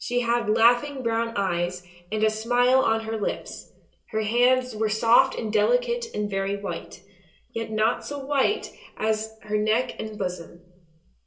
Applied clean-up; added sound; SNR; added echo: none; none; none; reverberation time 0.2 s.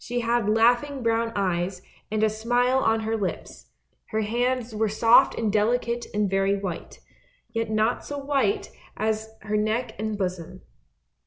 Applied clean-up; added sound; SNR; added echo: none; none; none; none.